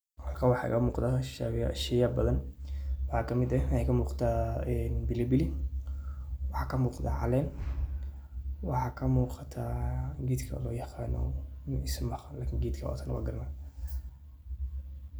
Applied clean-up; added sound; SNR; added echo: none; none; none; none.